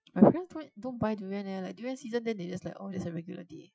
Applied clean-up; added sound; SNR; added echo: classical method Wiener filter.